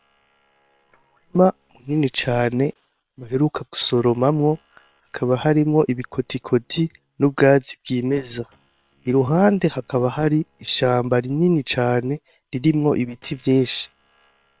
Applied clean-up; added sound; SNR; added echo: neural separator model SepFormer WHAM!.